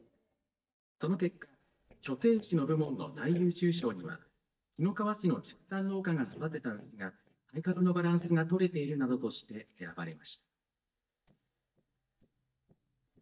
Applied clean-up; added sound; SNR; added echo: neural mask model DeepFilterNet 3.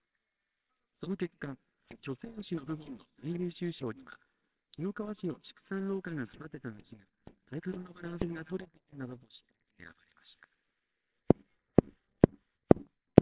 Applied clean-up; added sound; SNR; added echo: neural separator model SepFormer WHAMR!.